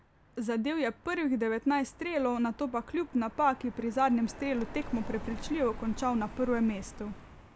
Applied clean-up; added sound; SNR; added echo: none; Car passing by; 14 dB; none.